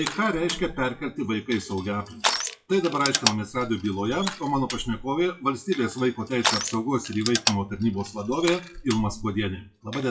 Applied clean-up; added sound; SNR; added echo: classical method WPE with log-MMSE.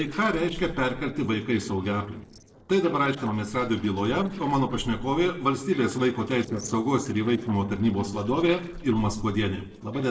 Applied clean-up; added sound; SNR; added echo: neural separator model SepFormer DNS4.